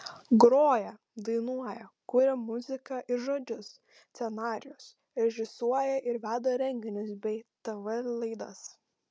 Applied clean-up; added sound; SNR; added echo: none; none; none; none.